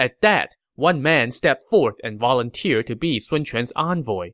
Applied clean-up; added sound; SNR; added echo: none; none; none; none.